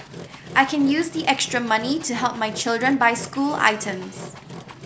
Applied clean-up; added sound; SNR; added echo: none; Engine; 15 dB; none.